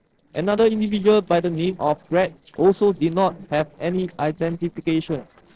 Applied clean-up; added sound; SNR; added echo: neural separator model SepFormer DNS4.